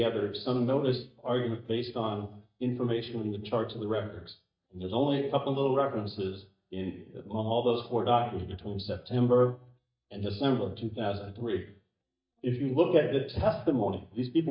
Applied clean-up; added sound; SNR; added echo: neural mask model DeepFilterNet 3.